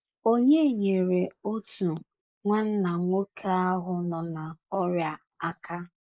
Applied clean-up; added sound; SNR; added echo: neural mask model Resemble Enhance denoiser.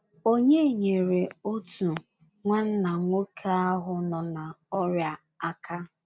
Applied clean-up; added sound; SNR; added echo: none; none; none; none.